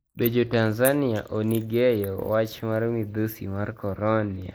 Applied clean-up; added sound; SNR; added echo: neural mask model Resemble Enhance denoiser.